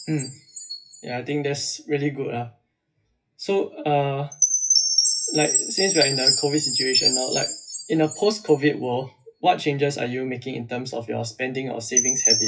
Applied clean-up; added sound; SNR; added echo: classical method WPE with log-MMSE.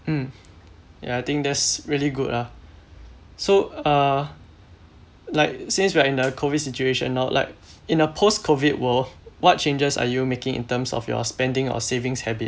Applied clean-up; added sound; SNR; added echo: none; none; none; none.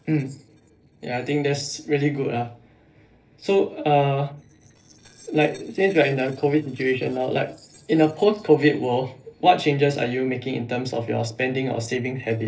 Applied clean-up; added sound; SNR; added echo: neural separator model SepFormer DNS4.